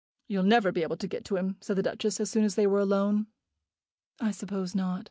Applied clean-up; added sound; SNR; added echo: none; none; none; none.